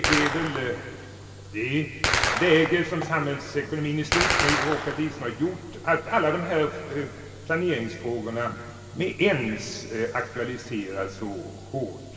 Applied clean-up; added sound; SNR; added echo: none; Gunshot, gunfire; 5 dB; reverberation time 2.4 s.